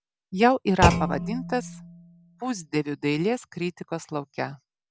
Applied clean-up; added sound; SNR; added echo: none; Thump, thud; 3 dB; none.